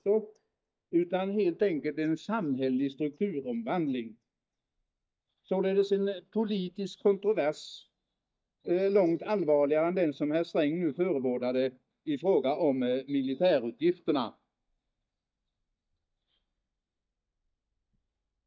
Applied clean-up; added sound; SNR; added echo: neural mask model DeepFilterNet 3.